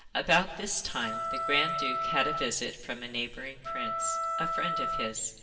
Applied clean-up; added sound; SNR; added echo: none; Wind instrument, woodwind instrument; 1 dB; reverberation time 1.7 s.